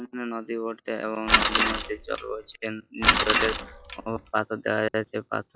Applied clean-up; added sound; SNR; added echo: classical method log-MMSE.